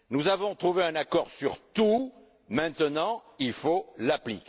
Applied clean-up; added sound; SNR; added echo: none; none; none; none.